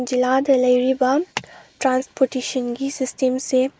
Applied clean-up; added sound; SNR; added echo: neural mask model Resemble Enhance denoiser.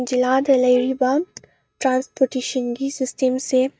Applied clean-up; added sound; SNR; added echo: neural mask model DeepFilterNet 3.